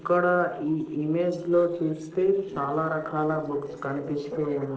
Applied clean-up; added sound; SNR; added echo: neural separator model SepFormer DNS4.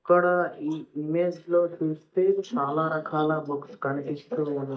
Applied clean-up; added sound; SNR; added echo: neural mask model DeepFilterNet 3.